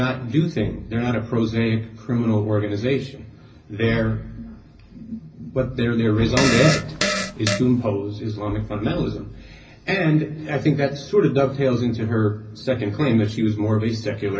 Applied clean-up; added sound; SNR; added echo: none; Fart; 2 dB; reverberation time 0.4 s.